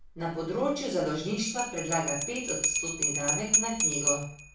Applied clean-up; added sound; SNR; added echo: none; Bell; -1 dB; reverberation time 0.3 s.